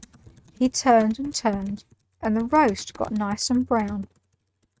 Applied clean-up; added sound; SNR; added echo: neural mask model RNNoise.